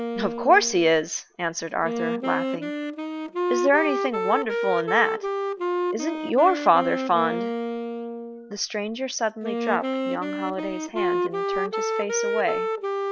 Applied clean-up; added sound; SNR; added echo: none; Wind instrument, woodwind instrument; 2 dB; none.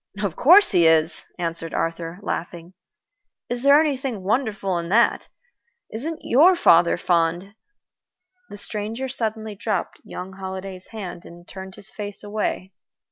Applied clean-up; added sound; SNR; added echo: none; none; none; none.